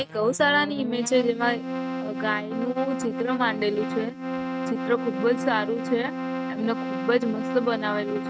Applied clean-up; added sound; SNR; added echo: neural mask model RNNoise.